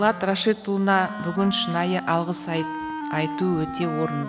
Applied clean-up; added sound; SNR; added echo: none; Wind instrument, woodwind instrument; 9 dB; none.